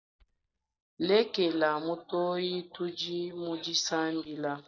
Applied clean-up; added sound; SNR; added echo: neural mask model DeepFilterNet 3.